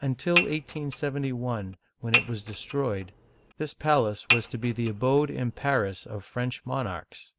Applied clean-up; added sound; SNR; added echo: none; Dishes, pots, and pans / Chink, clink; 3 dB; none.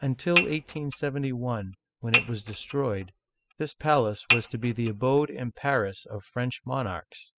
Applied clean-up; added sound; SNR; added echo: classical method spectral subtraction.